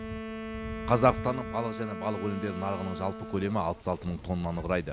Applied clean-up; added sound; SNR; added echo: none; Wind instrument, woodwind instrument; 9 dB; none.